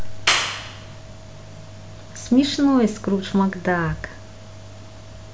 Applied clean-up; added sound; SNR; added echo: none; Clapping; 0 dB; none.